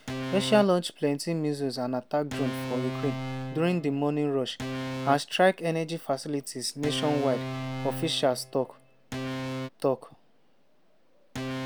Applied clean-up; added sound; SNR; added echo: none; Organ; 8 dB; none.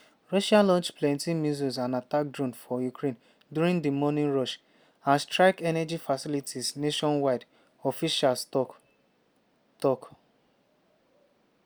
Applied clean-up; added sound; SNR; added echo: none; none; none; none.